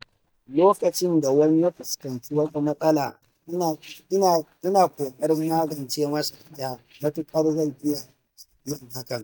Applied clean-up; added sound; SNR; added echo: neural mask model DeepFilterNet 3.